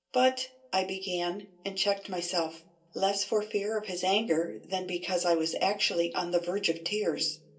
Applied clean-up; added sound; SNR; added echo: none; none; none; reverberation time 0.2 s.